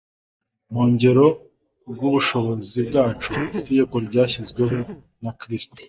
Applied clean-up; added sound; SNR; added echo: neural mask model DeepFilterNet 3.